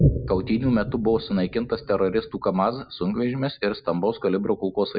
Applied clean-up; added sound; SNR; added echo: neural mask model RNNoise.